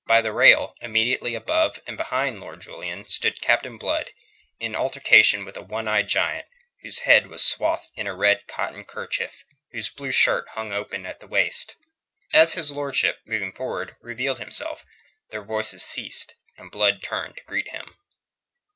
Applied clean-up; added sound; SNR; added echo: none; none; none; none.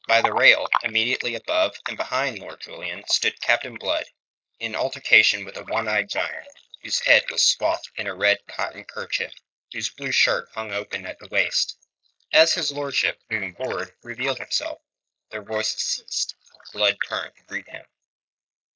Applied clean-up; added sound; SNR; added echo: neural mask model Resemble Enhance denoiser.